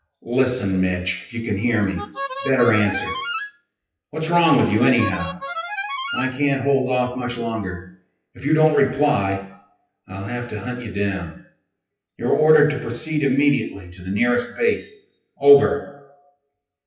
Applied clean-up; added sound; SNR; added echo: classical method WPE with log-MMSE.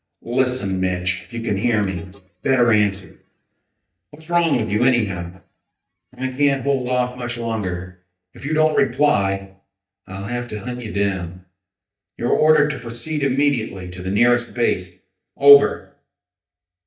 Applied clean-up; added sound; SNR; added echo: neural mask model DeepFilterNet 3.